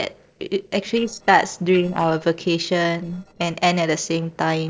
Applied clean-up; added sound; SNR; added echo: neural separator model SepFormer DNS4.